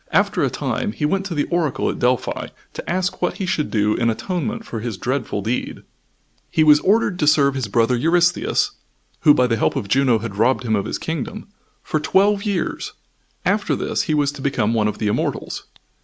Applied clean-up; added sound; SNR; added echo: none; none; none; none.